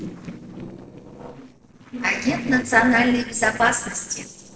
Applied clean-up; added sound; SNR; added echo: neural separator model SepFormer DNS4.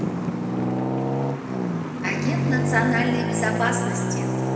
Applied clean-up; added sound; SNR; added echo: none; Traffic noise, roadway noise; -4 dB; reverberation time 2.7 s.